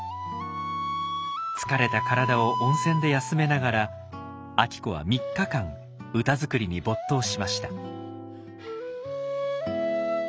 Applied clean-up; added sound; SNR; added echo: none; none; none; none.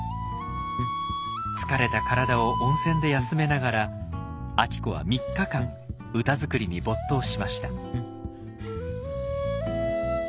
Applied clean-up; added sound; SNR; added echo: none; Bass guitar; 7 dB; none.